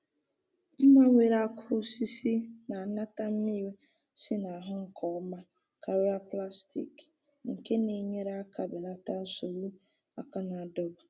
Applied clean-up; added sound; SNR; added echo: none; none; none; none.